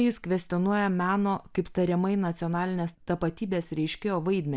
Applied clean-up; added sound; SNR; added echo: none; none; none; none.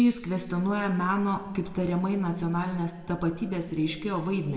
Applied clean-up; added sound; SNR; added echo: none; none; none; reverberation time 1.6 s.